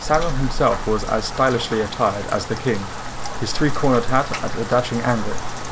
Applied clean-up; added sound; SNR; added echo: none; Rain; 4 dB; none.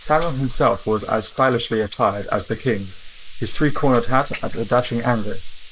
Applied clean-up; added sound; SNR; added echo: neural mask model Resemble Enhance denoiser.